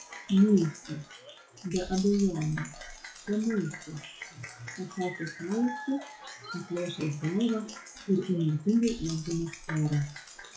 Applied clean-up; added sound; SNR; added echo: classical method log-MMSE.